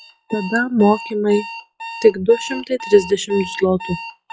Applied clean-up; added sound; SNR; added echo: classical method log-MMSE.